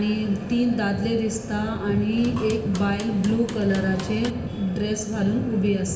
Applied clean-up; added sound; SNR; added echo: none; Hammer / Wood; 13 dB; reverberation time 0.8 s.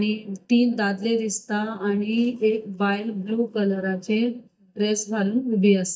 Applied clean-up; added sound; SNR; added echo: neural mask model DeepFilterNet 3.